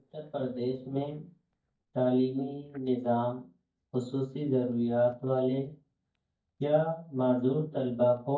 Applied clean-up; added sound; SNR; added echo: neural mask model DeepFilterNet 3.